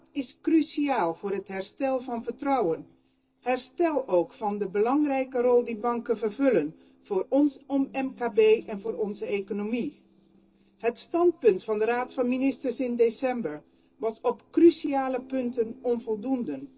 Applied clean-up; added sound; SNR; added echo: neural separator model SepFormer DNS4.